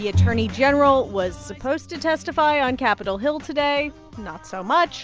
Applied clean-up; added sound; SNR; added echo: none; Bowed string instrument; 6 dB; none.